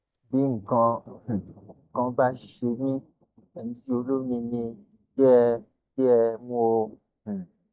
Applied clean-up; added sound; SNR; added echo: neural mask model DeepFilterNet 3.